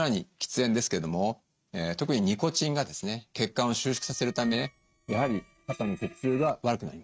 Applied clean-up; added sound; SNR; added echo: neural mask model RNNoise.